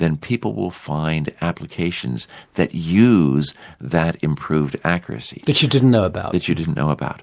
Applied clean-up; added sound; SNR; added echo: none; none; none; none.